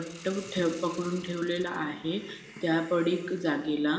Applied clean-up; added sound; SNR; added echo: none; Hiss; 19 dB; reverberation time 1.7 s.